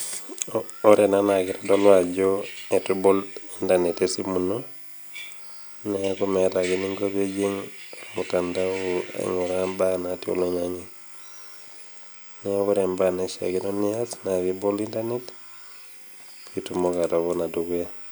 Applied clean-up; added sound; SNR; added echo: none; none; none; none.